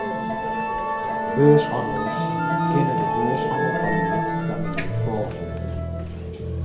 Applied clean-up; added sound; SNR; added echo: none; Musical instrument; -2 dB; reverberation time 0.5 s.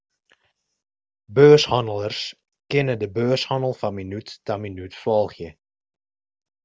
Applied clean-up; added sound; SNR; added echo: none; none; none; none.